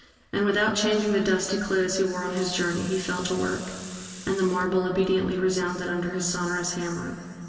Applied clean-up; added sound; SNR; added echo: none; Sink (filling or washing) / Water tap, faucet; 17 dB; reverberation time 2.7 s.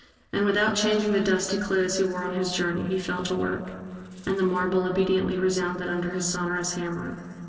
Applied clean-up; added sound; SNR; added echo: neural separator model SepFormer DNS4.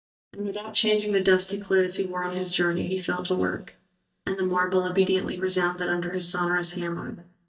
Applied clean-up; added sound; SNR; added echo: neural mask model DeepFilterNet 3.